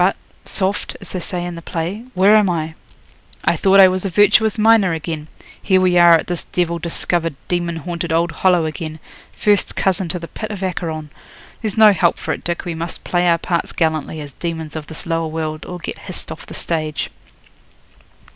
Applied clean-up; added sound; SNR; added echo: none; none; none; none.